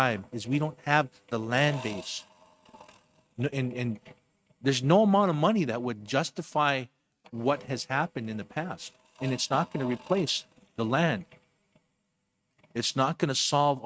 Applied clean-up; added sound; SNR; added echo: neural mask model RNNoise.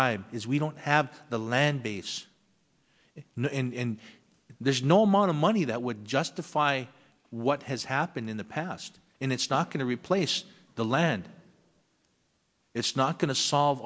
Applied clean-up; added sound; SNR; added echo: none; none; none; none.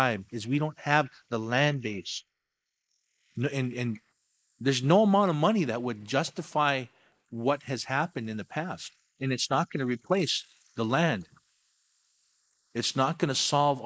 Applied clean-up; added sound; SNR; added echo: neural mask model Resemble Enhance denoiser.